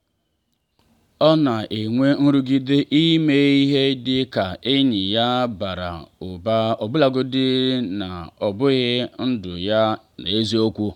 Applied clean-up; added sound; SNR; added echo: none; none; none; none.